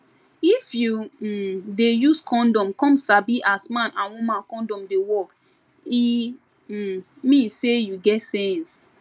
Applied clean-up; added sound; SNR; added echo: none; none; none; none.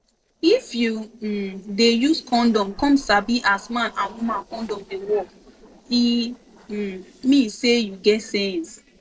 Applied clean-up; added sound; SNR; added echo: neural separator model SepFormer DNS4.